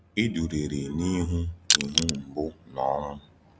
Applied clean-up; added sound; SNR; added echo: none; Crushing; -3 dB; none.